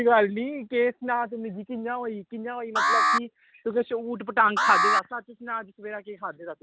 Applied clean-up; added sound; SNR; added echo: none; Alarm; -1 dB; none.